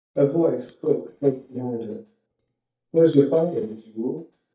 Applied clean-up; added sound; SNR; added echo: neural mask model DeepFilterNet 3.